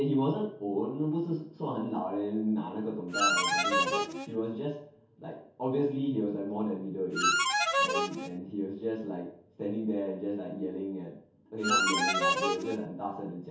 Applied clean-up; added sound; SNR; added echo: none; Harmonica; -5 dB; reverberation time 0.6 s.